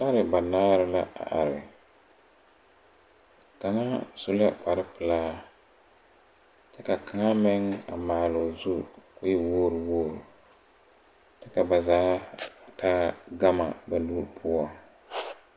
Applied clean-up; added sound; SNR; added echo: none; none; none; none.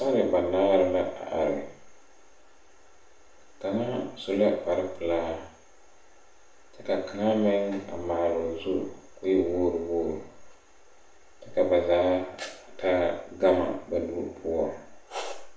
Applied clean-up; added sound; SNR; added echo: none; none; none; reverberation time 0.5 s.